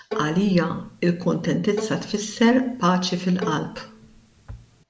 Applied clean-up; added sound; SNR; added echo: none; Bowed string instrument; 13 dB; none.